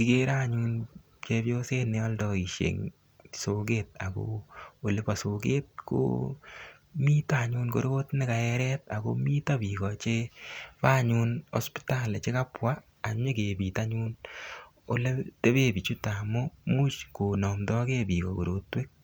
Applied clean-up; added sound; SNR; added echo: none; none; none; none.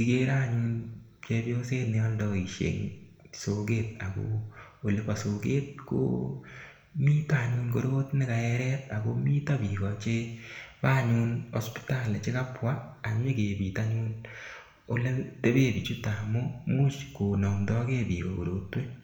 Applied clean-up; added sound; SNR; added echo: none; none; none; reverberation time 0.8 s.